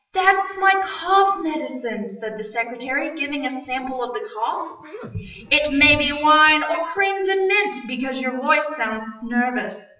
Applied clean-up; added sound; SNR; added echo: classical method WPE with log-MMSE.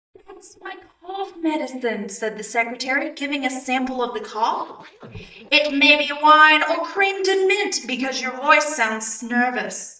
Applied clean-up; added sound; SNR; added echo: neural mask model DeepFilterNet 3.